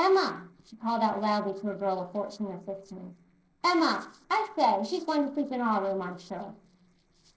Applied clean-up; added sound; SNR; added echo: neural separator model SepFormer DNS4.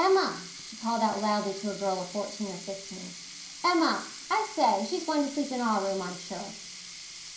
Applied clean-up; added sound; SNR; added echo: none; Sink (filling or washing); 13 dB; reverberation time 0.5 s.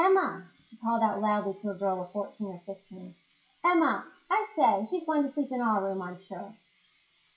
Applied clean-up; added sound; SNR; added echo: classical method WPE with log-MMSE.